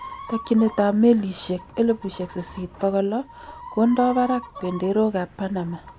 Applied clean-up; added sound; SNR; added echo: none; Chicken, rooster; 17 dB; none.